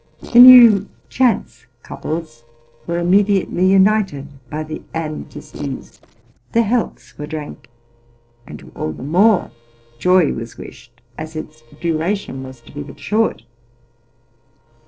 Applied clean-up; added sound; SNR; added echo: neural separator model SepFormer DNS4.